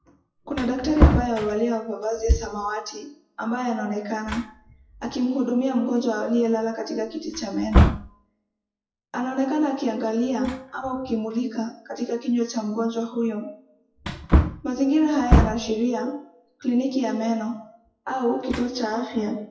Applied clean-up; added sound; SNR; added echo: classical method WPE with log-MMSE.